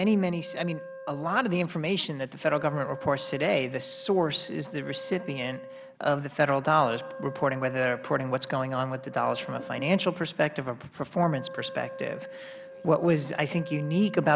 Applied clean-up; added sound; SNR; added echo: none; Wind instrument, woodwind instrument; 15 dB; none.